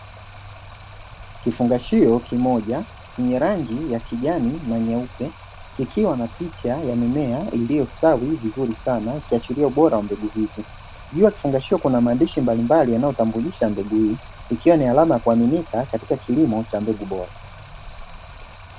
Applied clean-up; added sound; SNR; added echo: none; Stream; 18 dB; none.